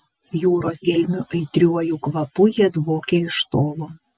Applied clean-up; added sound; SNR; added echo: none; none; none; none.